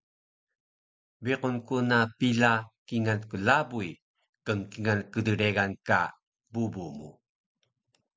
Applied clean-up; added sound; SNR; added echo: none; none; none; none.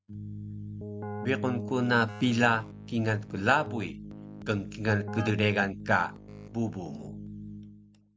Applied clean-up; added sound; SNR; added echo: none; Keyboard (musical); 9 dB; none.